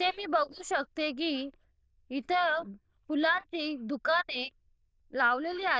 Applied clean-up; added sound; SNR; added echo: neural diffusion model UNIVERSE++.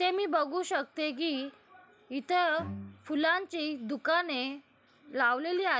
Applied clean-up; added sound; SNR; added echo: none; Bowed string instrument; 16 dB; none.